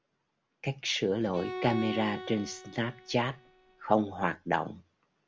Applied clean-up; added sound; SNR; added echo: none; Bowed string instrument; 10 dB; none.